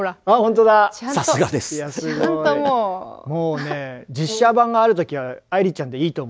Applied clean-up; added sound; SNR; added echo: none; Brass instrument; 19 dB; none.